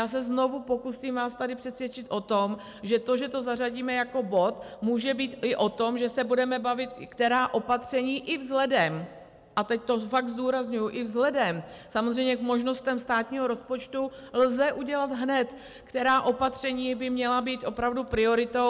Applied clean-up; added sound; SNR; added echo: none; none; none; none.